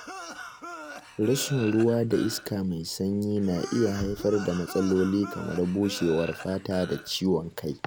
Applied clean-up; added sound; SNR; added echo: none; Cough; 14 dB; none.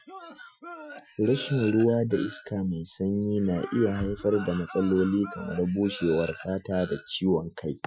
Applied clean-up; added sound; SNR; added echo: classical method Wiener filter.